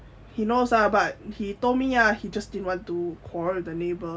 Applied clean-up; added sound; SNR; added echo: none; none; none; none.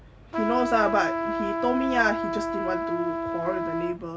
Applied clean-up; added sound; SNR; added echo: none; Trumpet; 1 dB; none.